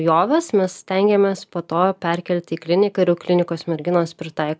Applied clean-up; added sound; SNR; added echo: none; none; none; none.